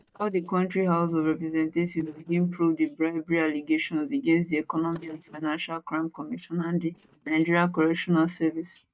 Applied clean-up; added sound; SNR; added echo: neural mask model DeepFilterNet 3.